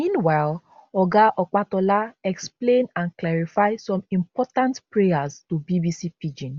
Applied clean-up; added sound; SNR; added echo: none; none; none; none.